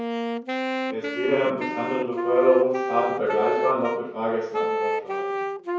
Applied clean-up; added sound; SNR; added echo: none; Wind instrument, woodwind instrument; 2 dB; reverberation time 0.6 s.